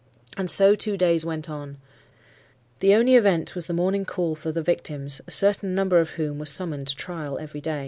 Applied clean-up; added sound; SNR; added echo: none; none; none; none.